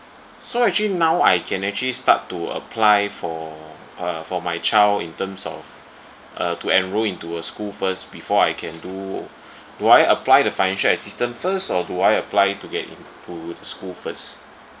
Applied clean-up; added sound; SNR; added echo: none; none; none; none.